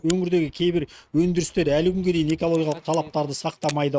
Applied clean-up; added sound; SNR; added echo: neural mask model RNNoise.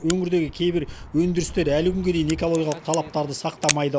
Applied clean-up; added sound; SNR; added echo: none; Crack; 12 dB; none.